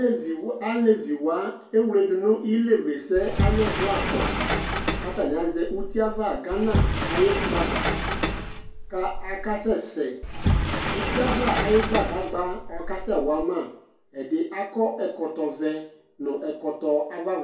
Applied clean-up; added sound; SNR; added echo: none; Sliding door; 1 dB; reverberation time 0.2 s.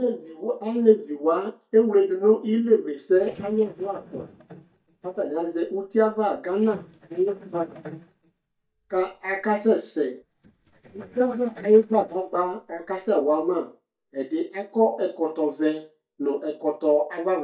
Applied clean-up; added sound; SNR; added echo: neural mask model DeepFilterNet 3.